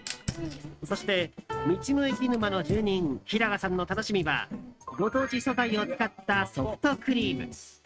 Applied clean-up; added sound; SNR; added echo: neural mask model RNNoise.